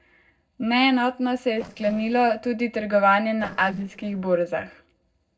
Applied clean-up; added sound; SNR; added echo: neural separator model SepFormer DNS4.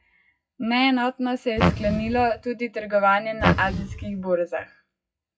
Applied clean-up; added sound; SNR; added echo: classical method WPE with log-MMSE.